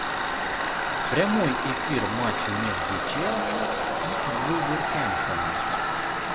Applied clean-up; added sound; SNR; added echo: none; Tools; -4 dB; none.